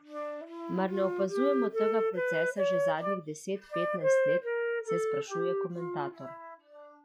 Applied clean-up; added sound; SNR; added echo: classical method log-MMSE.